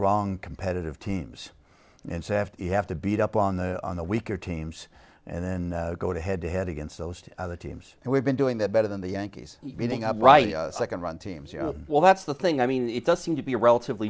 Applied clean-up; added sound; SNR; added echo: none; none; none; none.